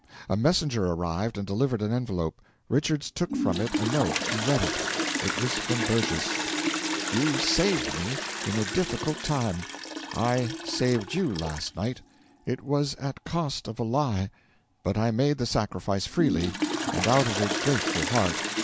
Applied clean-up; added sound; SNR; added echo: none; Toilet flush; 4 dB; none.